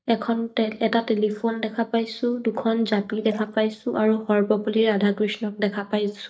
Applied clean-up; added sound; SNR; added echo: neural mask model DeepFilterNet 3.